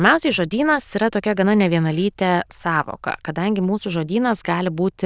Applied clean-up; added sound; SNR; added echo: neural diffusion model UNIVERSE++.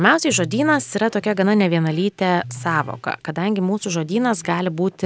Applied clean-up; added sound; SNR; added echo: none; Electric guitar; 19 dB; none.